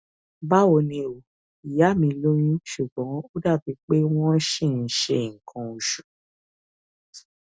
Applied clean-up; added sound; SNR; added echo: none; none; none; none.